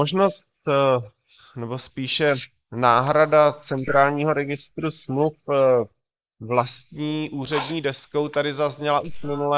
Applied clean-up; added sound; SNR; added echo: neural mask model Resemble Enhance denoiser.